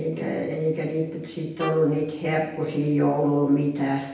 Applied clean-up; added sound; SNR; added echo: none; Bowed string instrument; 16 dB; reverberation time 0.8 s.